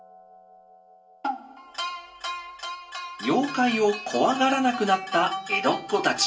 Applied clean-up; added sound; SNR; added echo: none; none; none; reverberation time 0.2 s.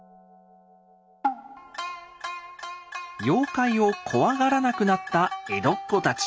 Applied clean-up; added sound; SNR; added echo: none; none; none; none.